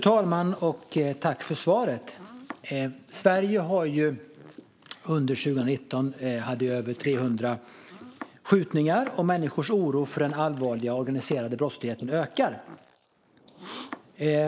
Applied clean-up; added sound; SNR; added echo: neural mask model Resemble Enhance denoiser.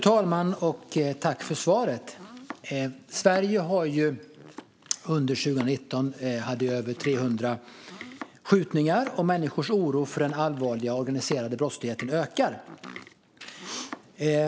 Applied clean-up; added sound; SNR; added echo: none; Tick + Domestic sounds, home sounds; 19 dB; none.